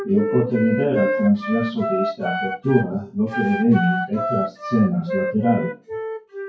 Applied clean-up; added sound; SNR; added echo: classical method WPE with log-MMSE.